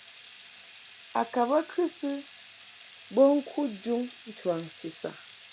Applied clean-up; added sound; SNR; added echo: none; Water tap, faucet / Liquid; 15 dB; none.